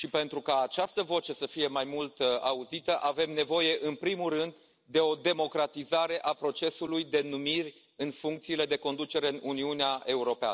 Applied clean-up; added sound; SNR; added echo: none; none; none; none.